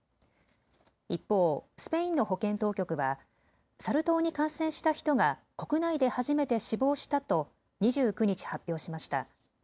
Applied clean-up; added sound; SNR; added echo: none; none; none; none.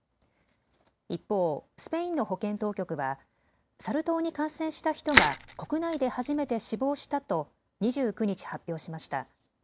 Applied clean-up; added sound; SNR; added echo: none; Crushing; -2 dB; none.